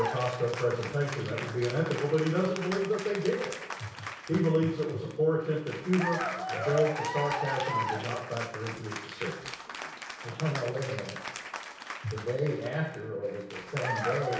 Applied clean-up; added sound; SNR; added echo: none; Applause / Cheering; 6 dB; reverberation time 0.6 s.